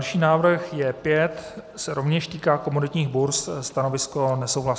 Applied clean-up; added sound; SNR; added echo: none; none; none; none.